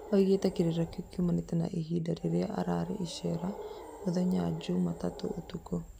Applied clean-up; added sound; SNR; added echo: none; Animal; 15 dB; none.